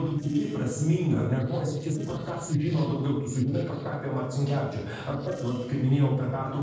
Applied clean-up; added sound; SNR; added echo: neural separator model SepFormer DNS4.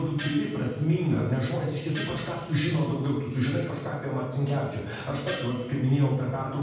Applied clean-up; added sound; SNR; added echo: none; Gong; 15 dB; reverberation time 1.2 s.